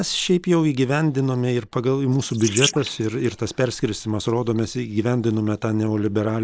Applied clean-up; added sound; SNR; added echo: neural mask model Resemble Enhance denoiser.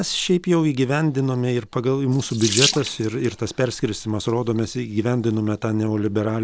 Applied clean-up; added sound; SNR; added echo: none; Sink (filling or washing) / Water tap, faucet; 11 dB; none.